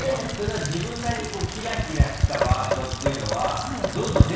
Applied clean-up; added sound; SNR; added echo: none; Rain; -3 dB; reverberation time 1.1 s.